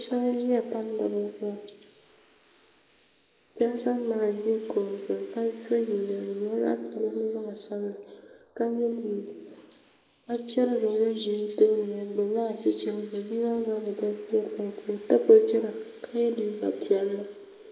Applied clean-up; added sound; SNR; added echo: neural mask model Resemble Enhance denoiser.